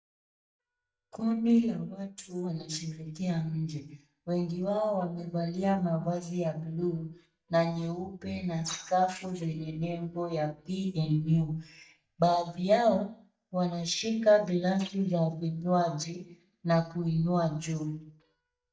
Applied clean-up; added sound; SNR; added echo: neural mask model DeepFilterNet 3.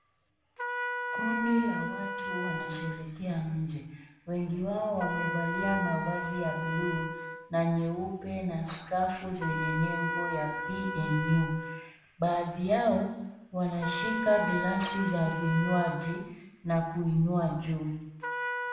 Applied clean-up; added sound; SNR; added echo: none; Trumpet; 6 dB; reverberation time 0.8 s.